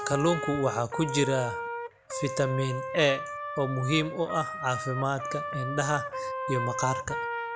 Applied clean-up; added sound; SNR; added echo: none; Trumpet; 5 dB; none.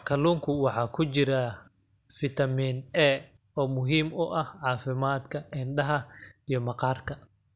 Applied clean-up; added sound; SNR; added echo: none; none; none; none.